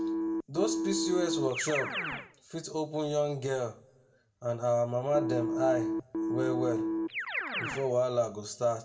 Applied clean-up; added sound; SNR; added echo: none; Keyboard (musical); 2 dB; reverberation time 0.4 s.